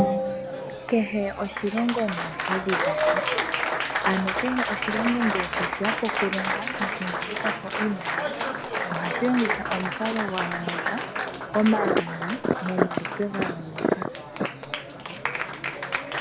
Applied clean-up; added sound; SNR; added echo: none; Applause; 0 dB; none.